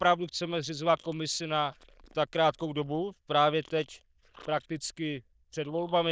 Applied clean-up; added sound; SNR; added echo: neural diffusion model UNIVERSE++.